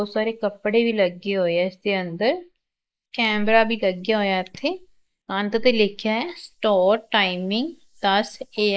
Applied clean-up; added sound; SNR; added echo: neural mask model Resemble Enhance denoiser.